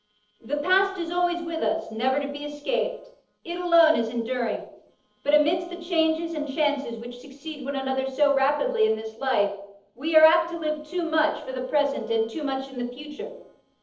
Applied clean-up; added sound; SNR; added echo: neural separator model SepFormer DNS4.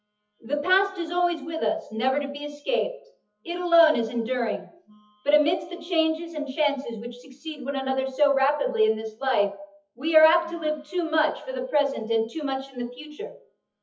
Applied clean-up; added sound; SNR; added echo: classical method WPE with log-MMSE.